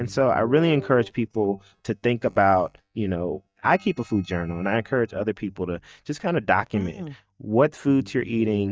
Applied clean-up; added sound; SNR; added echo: neural mask model DeepFilterNet 3.